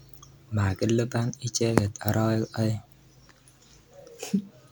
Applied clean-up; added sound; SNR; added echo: none; none; none; none.